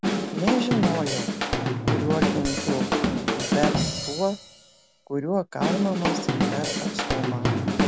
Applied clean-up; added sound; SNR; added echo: none; Drum / Drum kit; -3 dB; none.